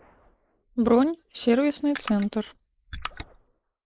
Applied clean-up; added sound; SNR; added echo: neural mask model Resemble Enhance denoiser.